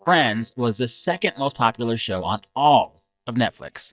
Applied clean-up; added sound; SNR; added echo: neural mask model DeepFilterNet 3.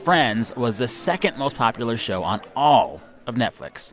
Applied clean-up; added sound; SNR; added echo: none; none; none; none.